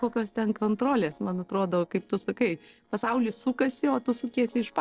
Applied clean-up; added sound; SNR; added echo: neural separator model SepFormer DNS4.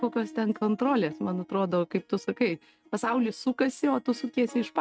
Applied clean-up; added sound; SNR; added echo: neural mask model RNNoise.